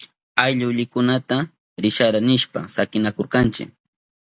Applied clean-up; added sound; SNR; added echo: none; none; none; none.